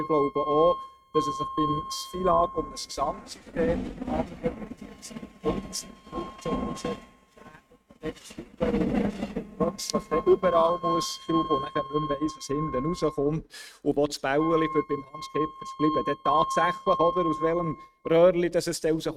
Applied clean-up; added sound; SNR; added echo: neural mask model RNNoise.